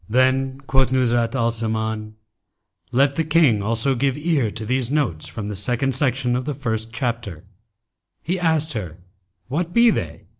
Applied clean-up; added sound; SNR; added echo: none; none; none; none.